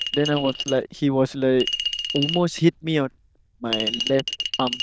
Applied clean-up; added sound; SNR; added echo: neural diffusion model UNIVERSE++.